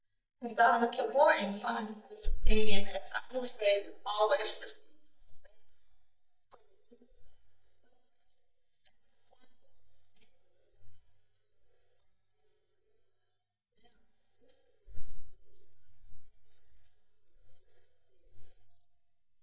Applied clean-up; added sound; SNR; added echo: neural mask model DeepFilterNet 3.